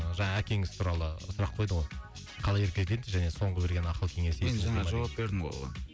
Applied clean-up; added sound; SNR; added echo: none; none; none; none.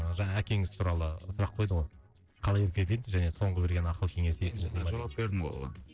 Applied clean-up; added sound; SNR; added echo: neural separator model SepFormer DNS4.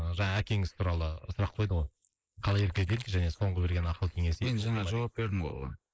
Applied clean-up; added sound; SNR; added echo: neural mask model Resemble Enhance denoiser.